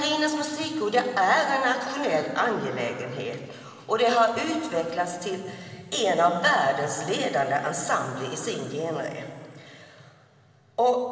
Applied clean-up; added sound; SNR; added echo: none; none; none; reverberation time 2.7 s.